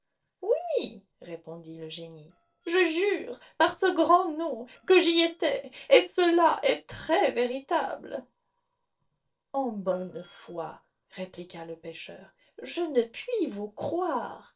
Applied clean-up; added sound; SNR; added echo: neural separator model SepFormer DNS4.